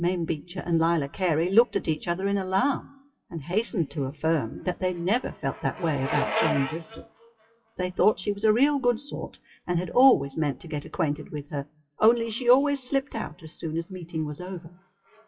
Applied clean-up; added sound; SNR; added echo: classical method WPE with log-MMSE.